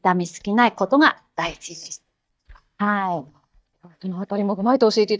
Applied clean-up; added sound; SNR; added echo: neural mask model DeepFilterNet 3.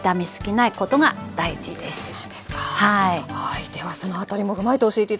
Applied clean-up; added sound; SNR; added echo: none; none; none; none.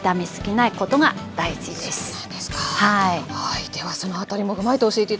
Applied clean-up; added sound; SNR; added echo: none; Snare drum; 16 dB; none.